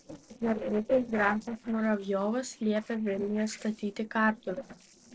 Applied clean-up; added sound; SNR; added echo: neural separator model SepFormer DNS4.